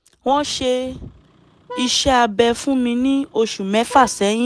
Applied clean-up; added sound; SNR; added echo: none; Vehicle horn, car horn, honking; 18 dB; none.